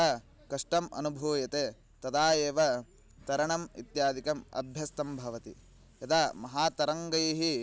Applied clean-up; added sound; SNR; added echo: none; none; none; none.